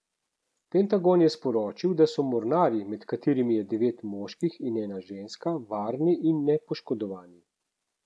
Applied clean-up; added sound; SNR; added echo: none; none; none; none.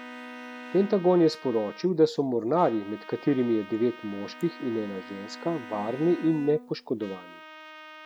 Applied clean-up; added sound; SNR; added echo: none; Trumpet + Bowed string instrument; 17 dB; none.